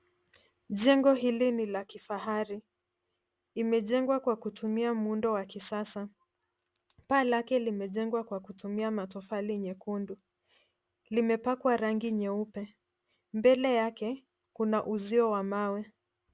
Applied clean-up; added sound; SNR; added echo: none; none; none; none.